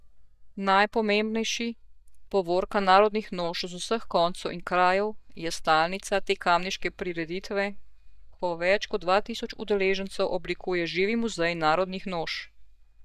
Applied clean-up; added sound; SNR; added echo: neural mask model DeepFilterNet 3.